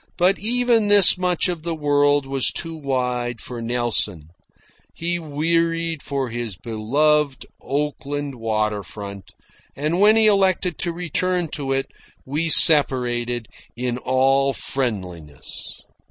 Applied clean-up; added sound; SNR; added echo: none; none; none; none.